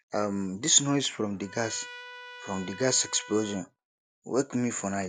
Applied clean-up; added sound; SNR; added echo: none; Trumpet; 18 dB; none.